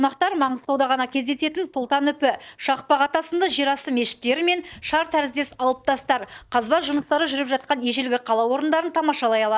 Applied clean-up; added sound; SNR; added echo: neural mask model DeepFilterNet 3.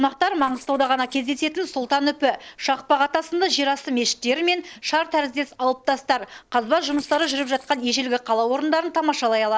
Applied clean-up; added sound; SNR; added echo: neural separator model SepFormer DNS4.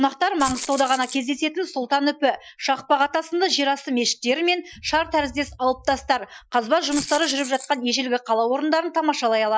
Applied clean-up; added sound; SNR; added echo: classical method Wiener filter.